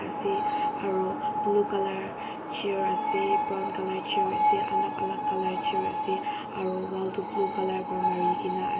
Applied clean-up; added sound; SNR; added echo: none; Screech; -3 dB; reverberation time 0.4 s.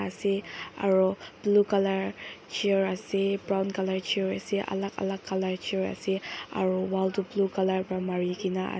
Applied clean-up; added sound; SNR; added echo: none; none; none; none.